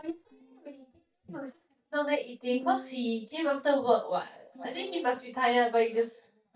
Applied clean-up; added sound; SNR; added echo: neural mask model DeepFilterNet 3.